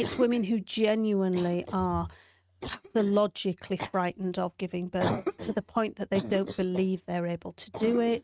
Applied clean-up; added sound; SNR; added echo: neural mask model RNNoise.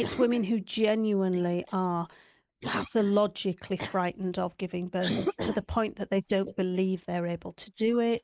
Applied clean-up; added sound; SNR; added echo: neural mask model Resemble Enhance denoiser.